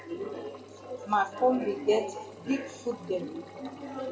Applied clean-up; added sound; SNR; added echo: none; Engine; 18 dB; reverberation time 1.6 s.